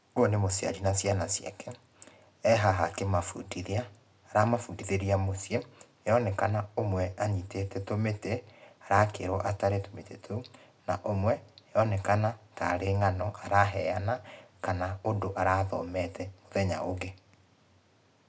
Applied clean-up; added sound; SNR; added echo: none; none; none; none.